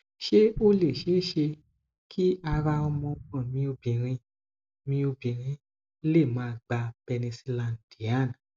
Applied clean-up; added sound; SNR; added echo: none; Explosion; 13 dB; none.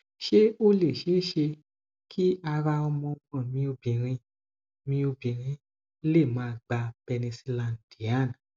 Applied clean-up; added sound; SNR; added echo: none; none; none; none.